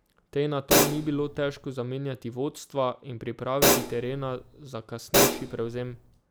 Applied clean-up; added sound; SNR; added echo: none; Hi-hat; -5 dB; none.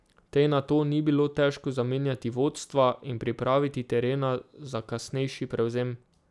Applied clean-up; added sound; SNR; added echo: none; none; none; none.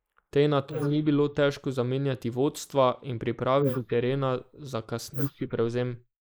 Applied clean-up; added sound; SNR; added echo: neural mask model Resemble Enhance denoiser.